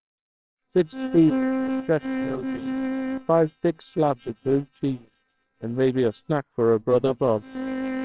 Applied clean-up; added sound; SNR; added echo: neural separator model SepFormer WHAMR!.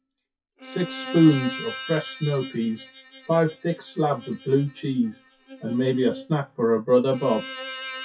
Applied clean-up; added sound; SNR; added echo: classical method WPE with log-MMSE.